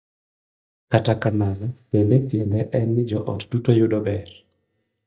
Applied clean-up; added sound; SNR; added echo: neural mask model DeepFilterNet 3.